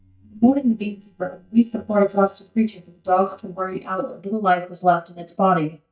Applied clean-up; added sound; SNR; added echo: neural mask model DeepFilterNet 3.